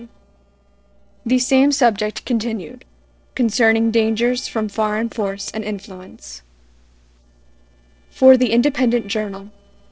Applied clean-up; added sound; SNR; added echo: neural separator model SepFormer DNS4.